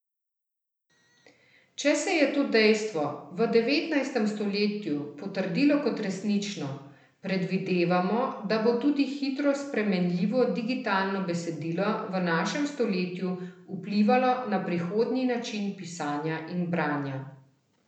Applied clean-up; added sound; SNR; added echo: none; none; none; none.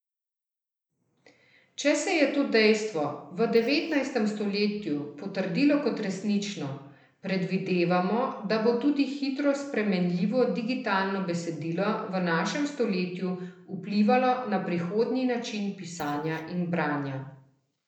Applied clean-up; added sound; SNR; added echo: neural mask model Resemble Enhance denoiser.